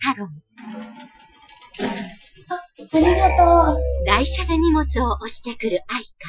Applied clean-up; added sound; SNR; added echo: classical method Wiener filter.